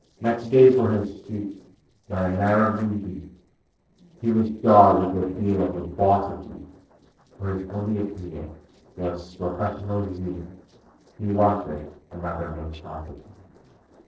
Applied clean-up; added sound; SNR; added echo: neural separator model SepFormer DNS4.